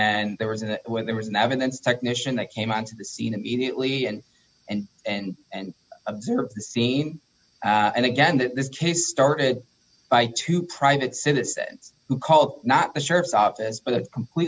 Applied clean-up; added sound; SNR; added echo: none; none; none; none.